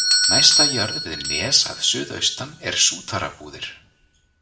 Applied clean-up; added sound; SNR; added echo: none; Doorbell; 1 dB; reverberation time 0.5 s.